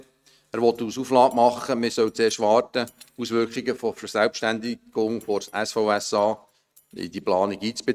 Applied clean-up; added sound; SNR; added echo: neural mask model RNNoise.